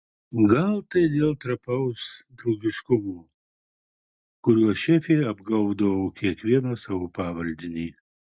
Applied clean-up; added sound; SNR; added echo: none; none; none; none.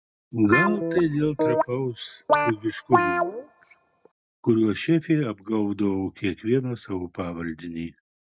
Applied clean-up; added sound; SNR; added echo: none; Guitar; 0 dB; none.